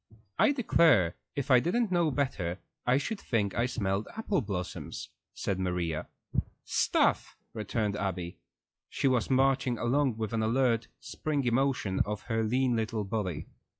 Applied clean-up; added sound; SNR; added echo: classical method log-MMSE.